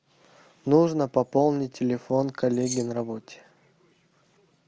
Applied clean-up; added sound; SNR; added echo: none; Keys jangling; 11 dB; none.